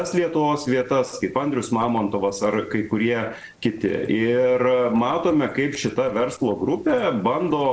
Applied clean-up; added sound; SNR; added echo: neural separator model SepFormer DNS4.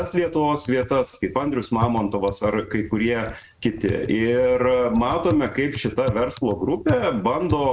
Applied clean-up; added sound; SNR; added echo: neural mask model RNNoise.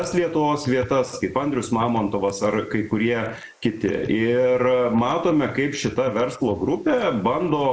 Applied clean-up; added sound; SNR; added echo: neural mask model Resemble Enhance denoiser.